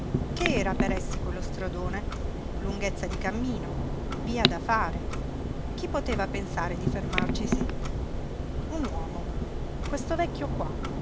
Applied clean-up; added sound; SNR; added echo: none; Clock; -4 dB; none.